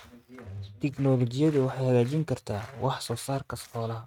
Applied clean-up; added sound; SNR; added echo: neural mask model RNNoise.